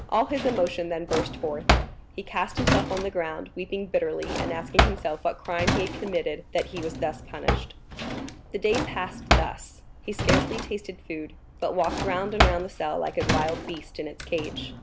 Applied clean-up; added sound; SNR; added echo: none; Drawer open or close; -1 dB; none.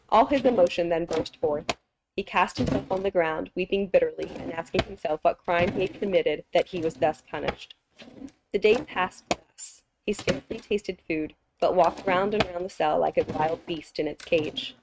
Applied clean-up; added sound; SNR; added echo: neural mask model RNNoise.